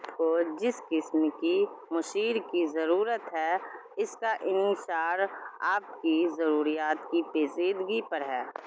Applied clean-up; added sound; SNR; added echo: none; none; none; none.